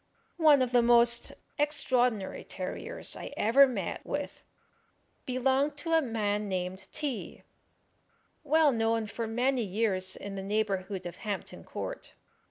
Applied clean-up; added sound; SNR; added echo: none; none; none; none.